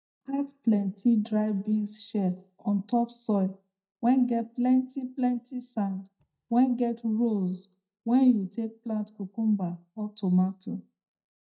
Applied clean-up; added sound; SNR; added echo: neural mask model DeepFilterNet 3.